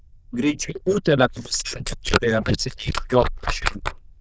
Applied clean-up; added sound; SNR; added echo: neural diffusion model UNIVERSE++.